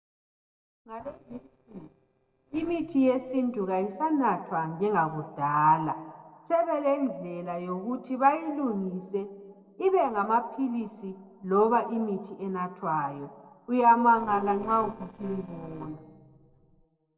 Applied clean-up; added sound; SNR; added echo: neural separator model SepFormer DNS4.